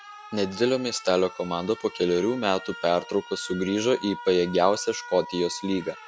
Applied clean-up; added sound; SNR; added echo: none; Alarm; 16 dB; none.